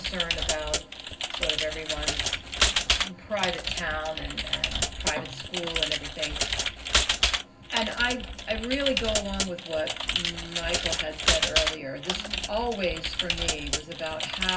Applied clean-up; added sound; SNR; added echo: none; Computer keyboard; -4 dB; reverberation time 0.4 s.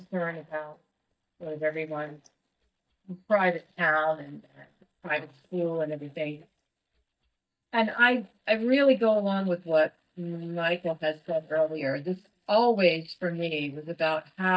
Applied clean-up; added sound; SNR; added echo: neural mask model DeepFilterNet 3.